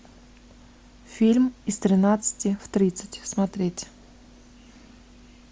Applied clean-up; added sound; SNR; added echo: none; none; none; none.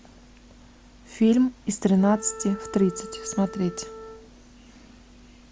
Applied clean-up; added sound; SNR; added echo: none; Wind instrument, woodwind instrument; 15 dB; none.